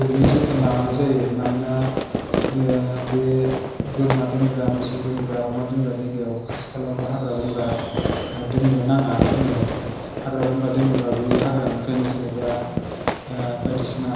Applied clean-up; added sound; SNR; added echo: none; Fireworks; 4 dB; reverberation time 1.0 s.